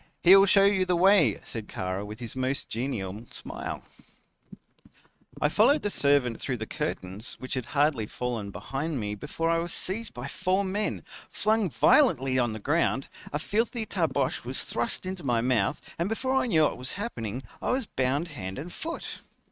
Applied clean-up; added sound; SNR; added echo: neural mask model RNNoise.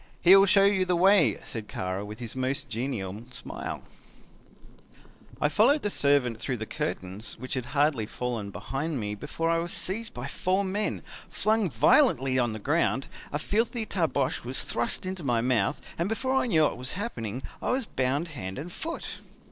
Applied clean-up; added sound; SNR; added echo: neural separator model SepFormer DNS4.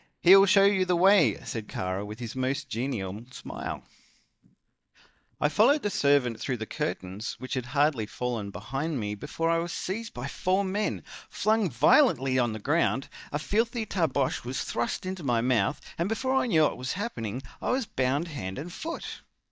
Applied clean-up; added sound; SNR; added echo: neural mask model DeepFilterNet 3.